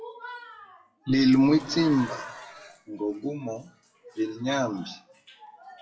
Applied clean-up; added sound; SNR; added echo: classical method WPE with log-MMSE.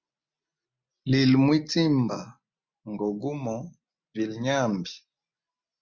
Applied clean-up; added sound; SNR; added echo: none; none; none; none.